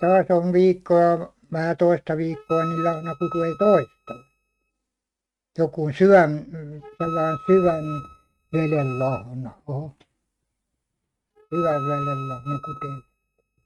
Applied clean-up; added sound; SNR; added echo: neural mask model RNNoise.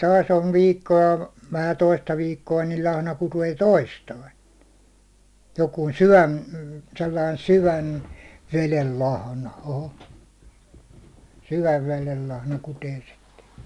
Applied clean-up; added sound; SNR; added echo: none; none; none; none.